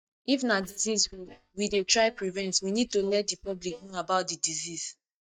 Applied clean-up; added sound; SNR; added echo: neural mask model DeepFilterNet 3.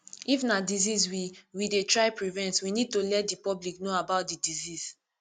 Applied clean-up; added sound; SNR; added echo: none; none; none; none.